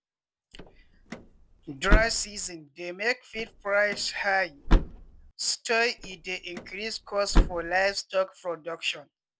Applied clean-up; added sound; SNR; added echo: none; Slam / Car; -2 dB; none.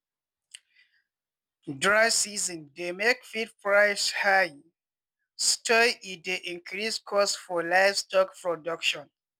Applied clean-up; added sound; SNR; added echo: none; none; none; none.